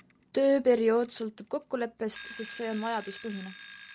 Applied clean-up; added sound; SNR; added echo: none; Alarm / Clock; 19 dB; none.